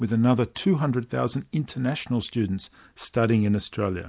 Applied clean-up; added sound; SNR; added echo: none; none; none; none.